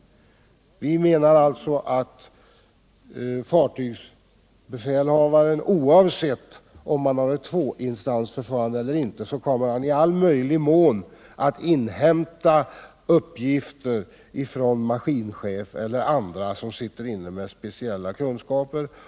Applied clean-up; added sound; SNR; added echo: none; none; none; none.